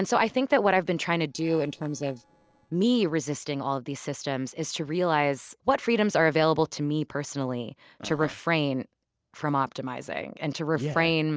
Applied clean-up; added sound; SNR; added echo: neural separator model SepFormer DNS4.